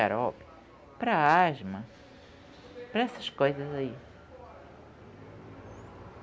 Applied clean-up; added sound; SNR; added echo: none; none; none; none.